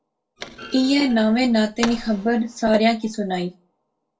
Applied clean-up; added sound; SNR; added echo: none; Thump, thud; 17 dB; reverberation time 0.2 s.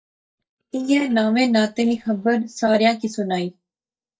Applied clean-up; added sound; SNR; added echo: neural mask model DeepFilterNet 3.